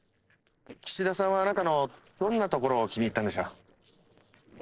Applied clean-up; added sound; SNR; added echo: neural separator model SepFormer DNS4.